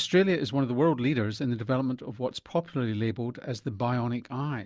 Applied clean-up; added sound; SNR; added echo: none; none; none; none.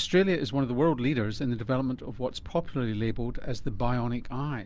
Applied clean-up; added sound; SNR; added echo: none; Thunder; 8 dB; none.